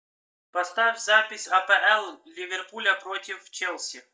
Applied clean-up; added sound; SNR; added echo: neural mask model DeepFilterNet 3.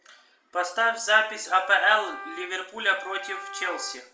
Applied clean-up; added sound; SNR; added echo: none; Wind instrument, woodwind instrument; 13 dB; reverberation time 0.4 s.